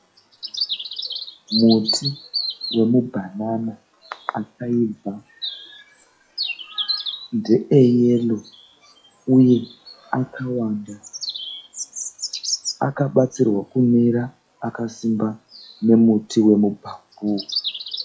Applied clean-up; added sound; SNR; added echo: classical method log-MMSE.